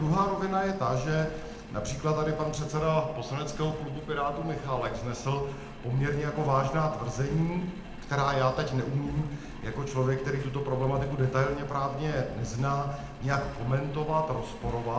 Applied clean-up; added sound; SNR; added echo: none; Engine; 12 dB; reverberation time 0.8 s.